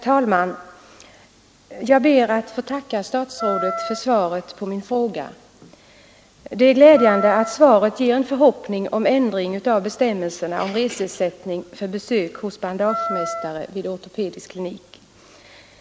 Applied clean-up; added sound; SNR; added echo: none; Wind instrument, woodwind instrument; 8 dB; none.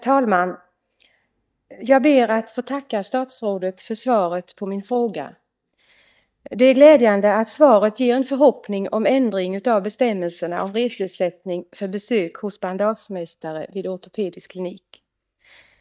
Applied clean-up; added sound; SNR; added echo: neural mask model DeepFilterNet 3.